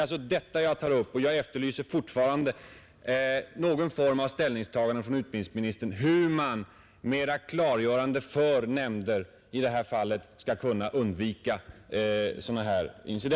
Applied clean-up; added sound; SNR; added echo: none; none; none; none.